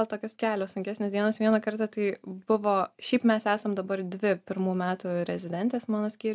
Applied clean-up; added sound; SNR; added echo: none; none; none; none.